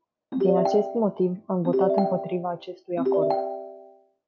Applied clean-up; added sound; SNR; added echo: none; Ringtone / Chime; -1 dB; none.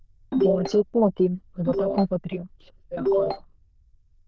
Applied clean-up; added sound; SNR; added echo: neural diffusion model UNIVERSE++.